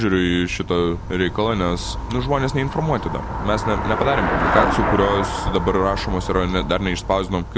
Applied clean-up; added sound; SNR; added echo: none; Traffic noise, roadway noise / Bicycle; 4 dB; none.